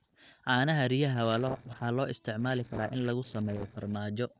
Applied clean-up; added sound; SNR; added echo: neural separator model SepFormer DNS4.